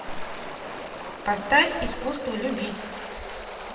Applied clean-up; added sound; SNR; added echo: none; Waves, surf; 8 dB; reverberation time 1.5 s.